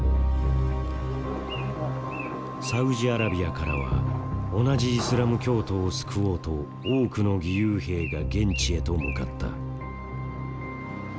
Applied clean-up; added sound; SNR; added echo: none; Bird; 18 dB; none.